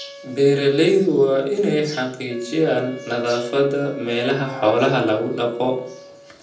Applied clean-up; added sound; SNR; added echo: none; Wind instrument, woodwind instrument; 19 dB; reverberation time 0.6 s.